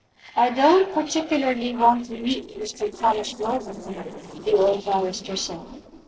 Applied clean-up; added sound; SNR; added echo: neural separator model SepFormer DNS4.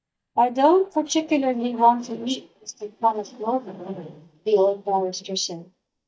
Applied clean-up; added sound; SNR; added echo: neural mask model DeepFilterNet 3.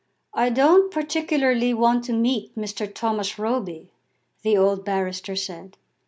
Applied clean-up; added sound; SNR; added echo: none; none; none; none.